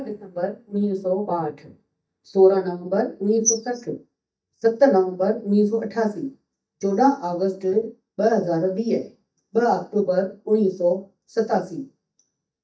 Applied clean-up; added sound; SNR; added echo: neural mask model DeepFilterNet 3.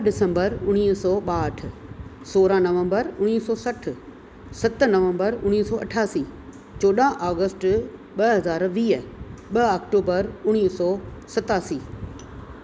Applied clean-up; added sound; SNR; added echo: none; none; none; none.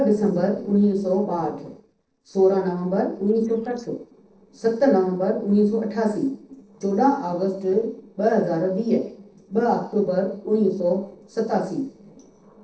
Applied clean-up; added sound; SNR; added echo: neural separator model SepFormer DNS4.